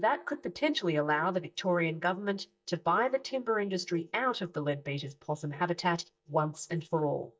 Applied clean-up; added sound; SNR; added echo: neural mask model DeepFilterNet 3.